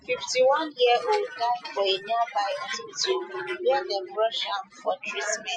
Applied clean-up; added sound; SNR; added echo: classical method Wiener filter.